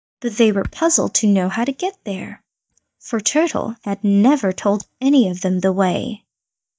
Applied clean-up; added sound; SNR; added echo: neural mask model DeepFilterNet 3.